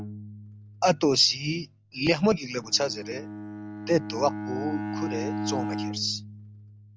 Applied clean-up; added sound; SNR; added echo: none; Bowed string instrument; 7 dB; none.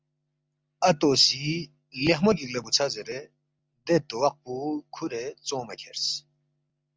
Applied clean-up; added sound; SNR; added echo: none; none; none; none.